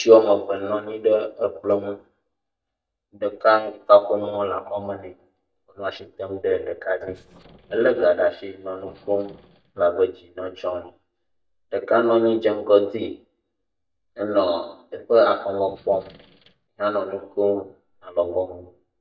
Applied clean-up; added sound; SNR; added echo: neural mask model DeepFilterNet 3.